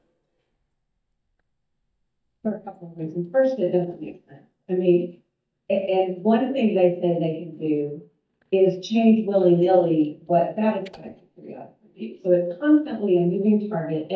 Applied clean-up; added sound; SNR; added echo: neural mask model DeepFilterNet 3.